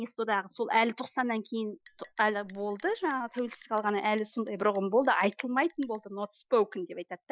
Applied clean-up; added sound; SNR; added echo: classical method Wiener filter.